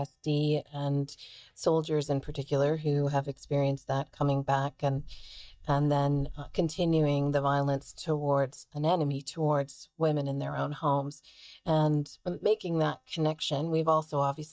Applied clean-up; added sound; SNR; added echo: neural mask model DeepFilterNet 3.